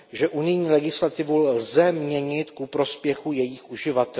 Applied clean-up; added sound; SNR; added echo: none; none; none; none.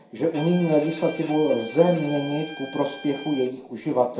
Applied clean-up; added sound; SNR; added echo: none; Bowed string instrument; 17 dB; reverberation time 0.5 s.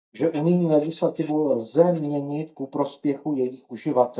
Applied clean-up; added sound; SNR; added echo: neural mask model DeepFilterNet 3.